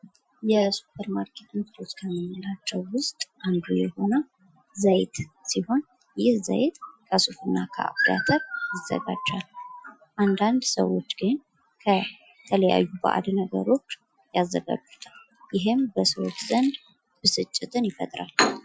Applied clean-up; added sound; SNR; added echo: classical method Wiener filter.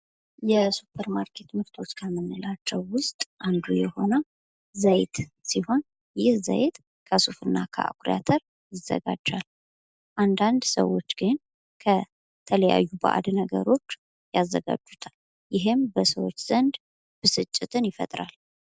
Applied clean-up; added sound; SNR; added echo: none; none; none; none.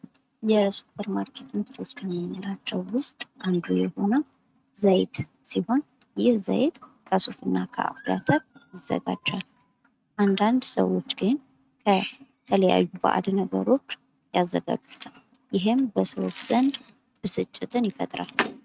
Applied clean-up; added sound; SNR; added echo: neural mask model RNNoise.